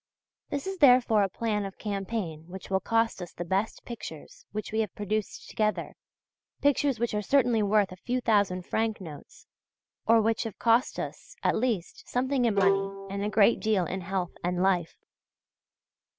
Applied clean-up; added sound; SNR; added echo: none; Bowed string instrument; 5 dB; none.